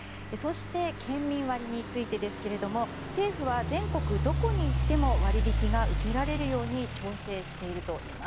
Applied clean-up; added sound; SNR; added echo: none; Idling / Truck; -2 dB; none.